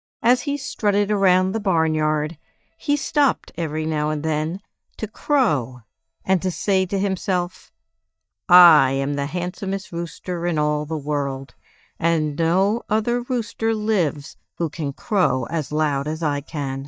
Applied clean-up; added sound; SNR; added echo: neural mask model DeepFilterNet 3.